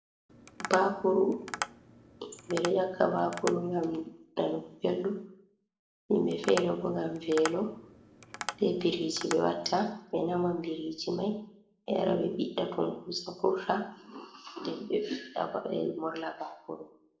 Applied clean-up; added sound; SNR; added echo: none; Tap; 10 dB; reverberation time 0.6 s.